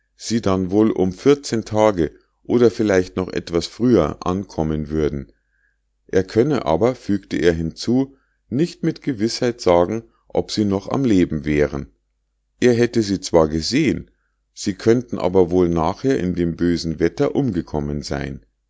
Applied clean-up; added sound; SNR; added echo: none; none; none; none.